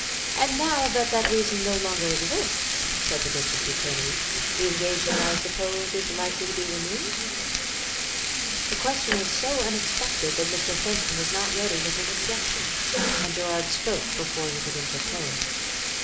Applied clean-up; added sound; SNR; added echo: none; Frying (food); -4 dB; reverberation time 1.6 s.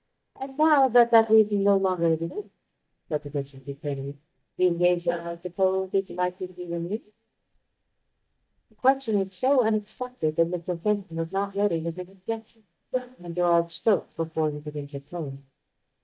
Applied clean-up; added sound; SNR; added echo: neural mask model DeepFilterNet 3.